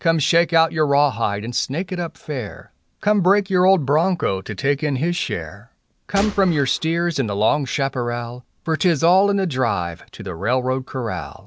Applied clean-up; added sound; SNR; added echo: none; Gunshot, gunfire; 13 dB; none.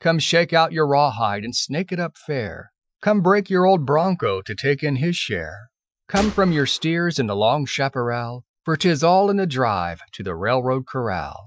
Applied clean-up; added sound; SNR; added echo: classical method Wiener filter.